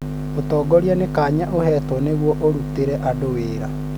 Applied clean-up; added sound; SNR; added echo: none; none; none; none.